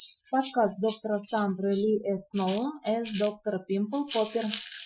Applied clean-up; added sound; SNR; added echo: classical method Wiener filter.